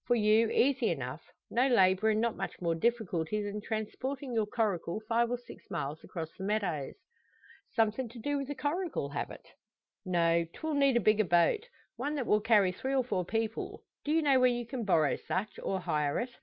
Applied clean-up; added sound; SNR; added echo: none; none; none; none.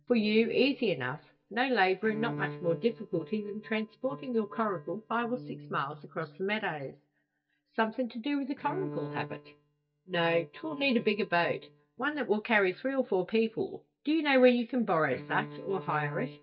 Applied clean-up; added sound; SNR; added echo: neural mask model DeepFilterNet 3.